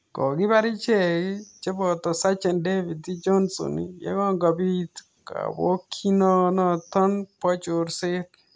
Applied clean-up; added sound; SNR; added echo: none; none; none; none.